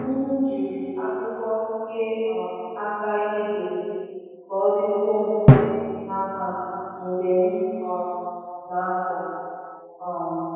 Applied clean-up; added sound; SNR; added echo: none; Drum; 2 dB; reverberation time 2.2 s.